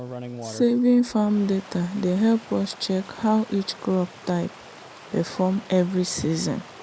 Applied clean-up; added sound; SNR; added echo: none; Stream; 17 dB; none.